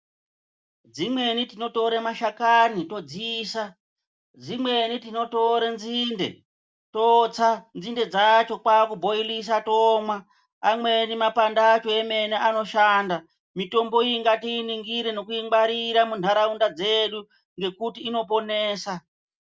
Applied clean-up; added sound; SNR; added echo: none; none; none; none.